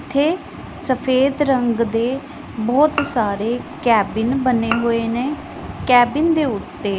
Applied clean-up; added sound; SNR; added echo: none; Bowed string instrument; 13 dB; none.